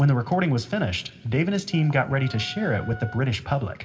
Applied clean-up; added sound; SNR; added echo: none; Wind instrument, woodwind instrument; 19 dB; reverberation time 1.4 s.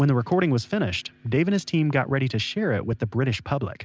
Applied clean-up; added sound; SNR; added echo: none; none; none; none.